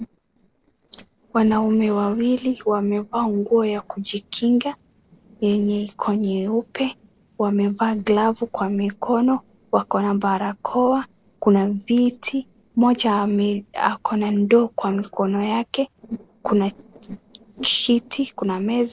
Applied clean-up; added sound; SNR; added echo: neural separator model SepFormer DNS4.